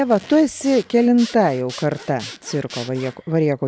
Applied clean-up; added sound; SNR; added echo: none; Zipper (clothing) / Sawing; 19 dB; none.